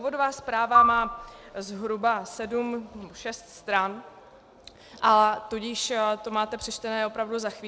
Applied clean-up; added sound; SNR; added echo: none; Marimba, xylophone; -1 dB; none.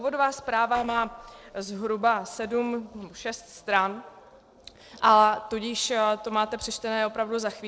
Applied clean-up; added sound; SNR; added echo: neural separator model SepFormer DNS4.